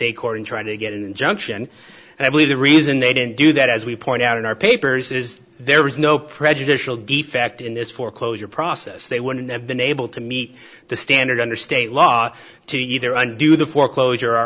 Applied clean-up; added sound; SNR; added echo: none; none; none; none.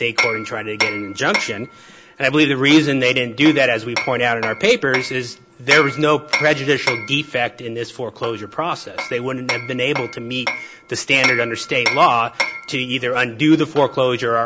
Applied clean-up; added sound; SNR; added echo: none; Hammer; 8 dB; none.